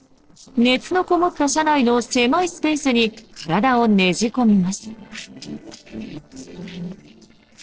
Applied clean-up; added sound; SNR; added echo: neural separator model SepFormer DNS4.